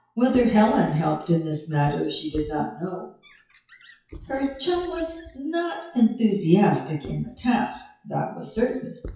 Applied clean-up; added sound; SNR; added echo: classical method WPE with log-MMSE.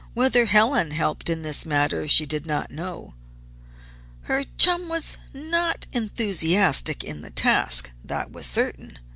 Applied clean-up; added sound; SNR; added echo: none; none; none; none.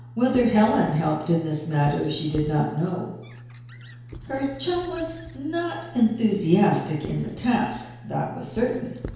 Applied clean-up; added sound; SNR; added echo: none; Squeak / Writing; 19 dB; reverberation time 1.0 s.